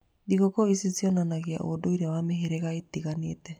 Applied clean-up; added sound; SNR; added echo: none; none; none; none.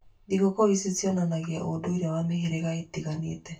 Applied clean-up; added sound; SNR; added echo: none; none; none; reverberation time 0.2 s.